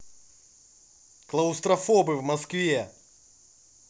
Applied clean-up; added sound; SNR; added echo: none; none; none; none.